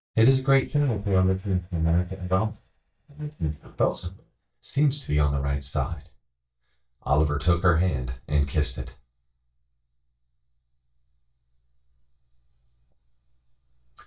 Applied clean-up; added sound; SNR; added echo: neural mask model DeepFilterNet 3.